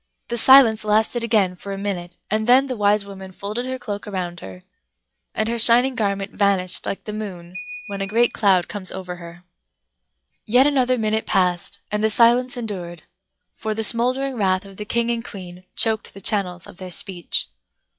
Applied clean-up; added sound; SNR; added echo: classical method log-MMSE.